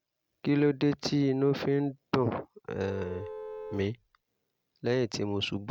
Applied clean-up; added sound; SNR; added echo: none; Vehicle horn, car horn, honking; 11 dB; none.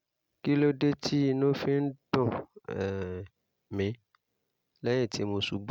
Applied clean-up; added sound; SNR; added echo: none; none; none; none.